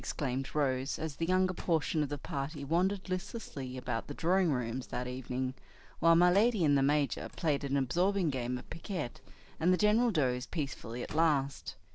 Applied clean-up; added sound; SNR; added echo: neural separator model SepFormer DNS4.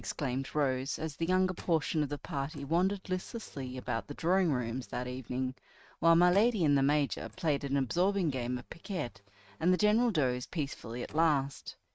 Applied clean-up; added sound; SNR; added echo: neural mask model RNNoise.